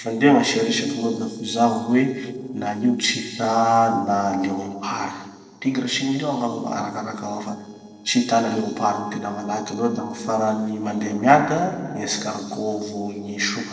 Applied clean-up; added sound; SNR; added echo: neural separator model SepFormer DNS4.